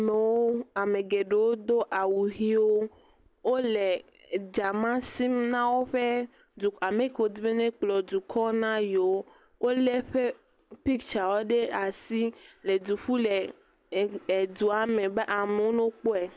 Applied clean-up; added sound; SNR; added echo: none; none; none; none.